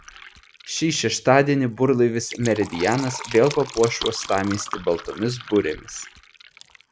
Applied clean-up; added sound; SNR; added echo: none; Fill (with liquid); 15 dB; none.